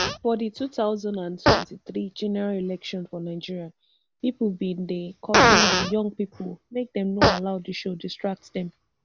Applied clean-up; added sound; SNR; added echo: none; Fart; -2 dB; none.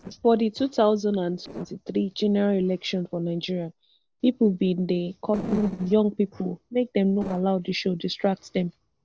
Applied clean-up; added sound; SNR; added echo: neural separator model SepFormer DNS4.